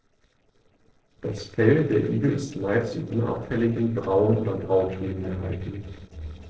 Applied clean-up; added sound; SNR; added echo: neural separator model SepFormer DNS4.